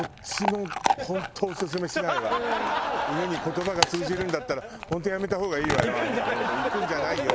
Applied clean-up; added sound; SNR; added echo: none; Chewing, mastication / Dog; 5 dB; none.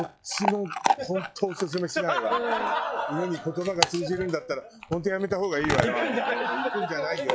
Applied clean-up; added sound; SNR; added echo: classical method log-MMSE.